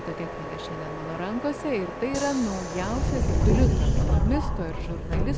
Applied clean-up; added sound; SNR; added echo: none; Subway, metro, underground; -5 dB; none.